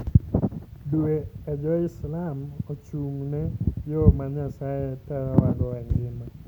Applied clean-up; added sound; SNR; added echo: none; none; none; none.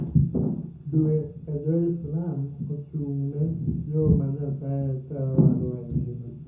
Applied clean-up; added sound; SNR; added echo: none; none; none; reverberation time 0.6 s.